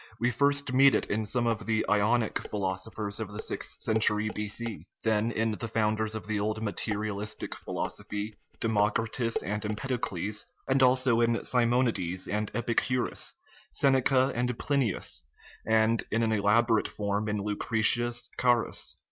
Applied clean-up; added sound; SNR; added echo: none; Dishes, pots, and pans; 15 dB; none.